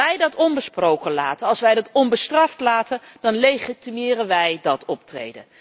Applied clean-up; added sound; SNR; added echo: none; none; none; none.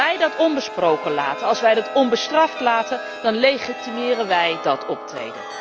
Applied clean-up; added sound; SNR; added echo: none; Chime; 10 dB; none.